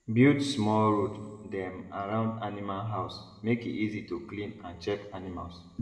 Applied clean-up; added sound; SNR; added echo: none; none; none; reverberation time 1.5 s.